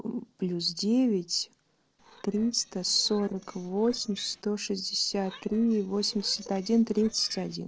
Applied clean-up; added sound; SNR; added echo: neural separator model SepFormer DNS4.